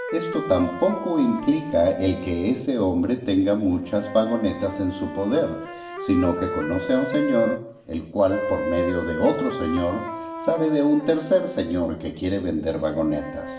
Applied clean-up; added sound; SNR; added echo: none; Wind instrument, woodwind instrument; 9 dB; reverberation time 0.8 s.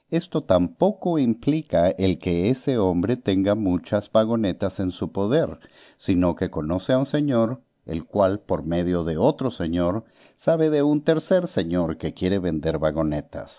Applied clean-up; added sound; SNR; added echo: none; none; none; none.